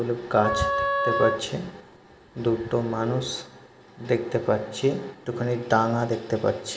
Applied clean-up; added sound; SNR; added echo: none; Wind instrument, woodwind instrument; 2 dB; reverberation time 0.5 s.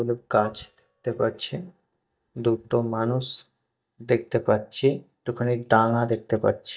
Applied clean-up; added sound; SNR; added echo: neural mask model DeepFilterNet 3.